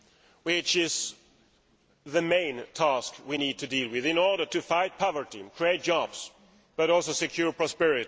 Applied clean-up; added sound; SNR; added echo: none; none; none; none.